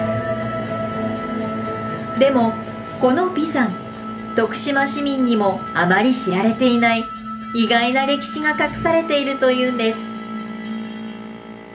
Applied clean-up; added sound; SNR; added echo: none; Boat, Water vehicle; 19 dB; reverberation time 0.3 s.